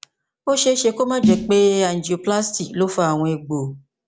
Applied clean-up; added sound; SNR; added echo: none; Snare drum; 5 dB; none.